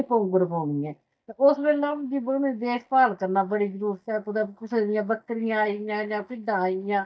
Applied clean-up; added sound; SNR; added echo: neural mask model DeepFilterNet 3.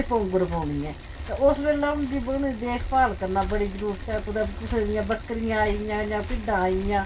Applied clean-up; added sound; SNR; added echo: none; Bicycle; 8 dB; reverberation time 0.2 s.